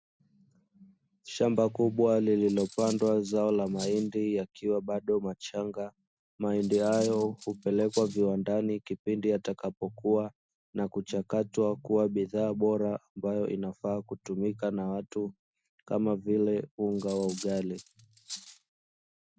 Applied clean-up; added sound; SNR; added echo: none; Cutlery, silverware; 18 dB; none.